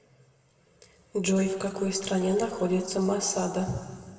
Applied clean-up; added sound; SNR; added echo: none; none; none; reverberation time 1.9 s.